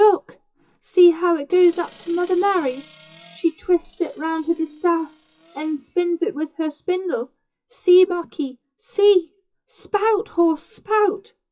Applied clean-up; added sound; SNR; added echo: classical method WPE with log-MMSE.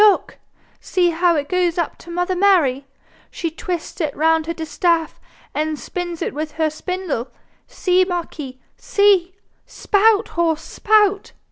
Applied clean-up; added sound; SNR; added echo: none; none; none; none.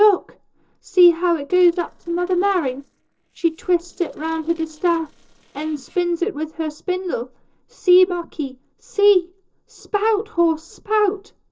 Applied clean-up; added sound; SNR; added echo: neural separator model SepFormer DNS4.